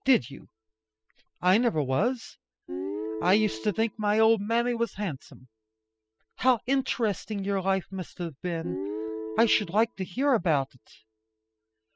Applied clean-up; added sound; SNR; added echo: classical method spectral subtraction.